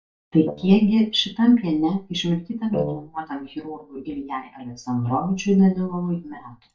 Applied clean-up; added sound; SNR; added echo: neural mask model DeepFilterNet 3.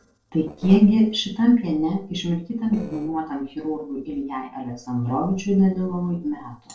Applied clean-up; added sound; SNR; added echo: neural separator model SepFormer DNS4.